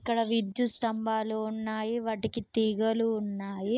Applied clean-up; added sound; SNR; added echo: neural mask model Resemble Enhance denoiser.